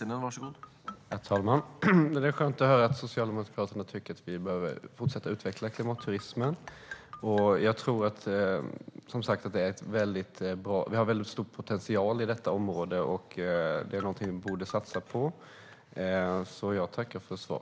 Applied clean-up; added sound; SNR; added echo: none; Marimba, xylophone; 16 dB; none.